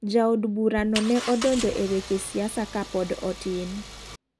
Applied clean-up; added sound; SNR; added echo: none; Engine; 11 dB; none.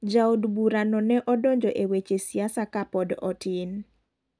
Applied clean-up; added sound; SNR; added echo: none; none; none; none.